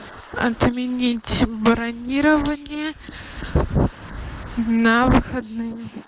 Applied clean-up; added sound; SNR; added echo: neural mask model Resemble Enhance denoiser.